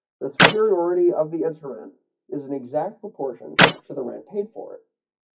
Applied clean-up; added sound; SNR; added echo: classical method WPE with log-MMSE.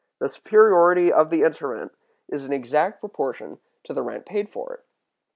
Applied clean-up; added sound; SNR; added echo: none; none; none; none.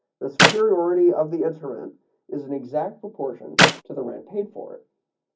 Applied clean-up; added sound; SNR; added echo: none; Clapping; -4 dB; reverberation time 0.4 s.